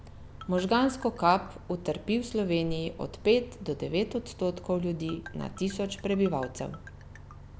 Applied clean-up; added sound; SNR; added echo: none; Marimba, xylophone + Bus; 16 dB; none.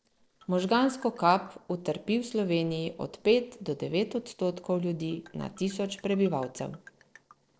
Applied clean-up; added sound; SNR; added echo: neural separator model SepFormer DNS4.